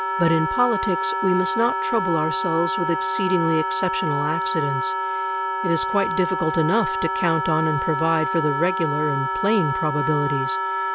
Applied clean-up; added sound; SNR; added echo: none; Wind instrument, woodwind instrument; 1 dB; none.